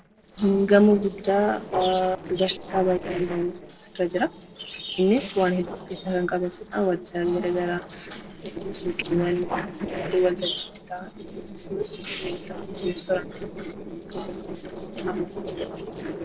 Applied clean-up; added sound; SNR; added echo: neural separator model SepFormer DNS4.